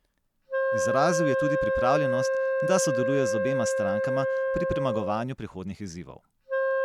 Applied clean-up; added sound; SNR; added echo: none; Wind instrument, woodwind instrument; -3 dB; none.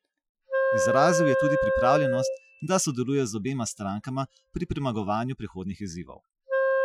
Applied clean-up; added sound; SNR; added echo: classical method Wiener filter.